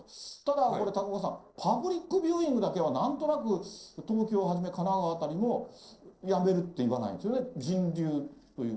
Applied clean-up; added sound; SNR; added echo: neural separator model SepFormer DNS4.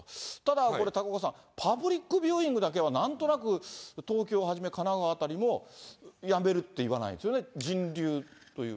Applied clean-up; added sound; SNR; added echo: none; none; none; none.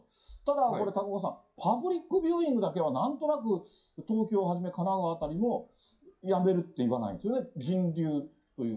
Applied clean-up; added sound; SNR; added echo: classical method WPE with log-MMSE.